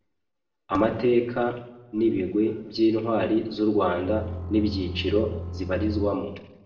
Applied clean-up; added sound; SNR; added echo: none; Bowed string instrument; 8 dB; reverberation time 0.7 s.